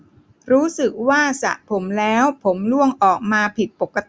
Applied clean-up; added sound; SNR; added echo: none; none; none; none.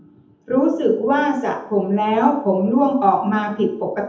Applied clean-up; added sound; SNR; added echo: none; none; none; reverberation time 0.7 s.